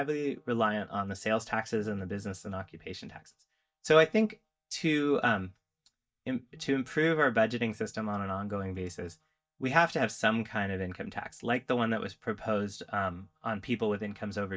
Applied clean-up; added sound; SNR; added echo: neural mask model DeepFilterNet 3.